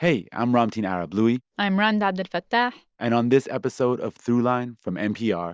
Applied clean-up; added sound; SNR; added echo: none; none; none; none.